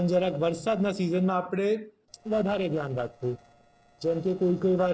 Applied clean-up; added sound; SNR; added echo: neural separator model SepFormer DNS4.